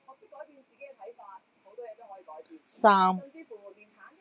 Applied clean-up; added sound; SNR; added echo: none; none; none; none.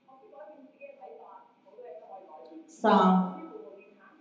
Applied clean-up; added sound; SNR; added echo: none; none; none; reverberation time 0.9 s.